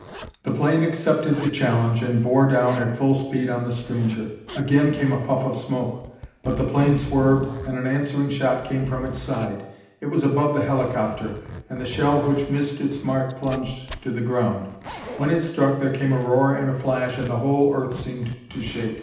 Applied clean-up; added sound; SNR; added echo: none; Zipper (clothing); 16 dB; reverberation time 0.8 s.